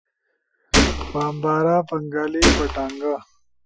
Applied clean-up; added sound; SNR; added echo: classical method Wiener filter.